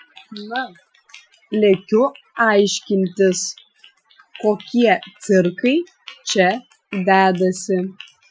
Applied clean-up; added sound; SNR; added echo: classical method Wiener filter.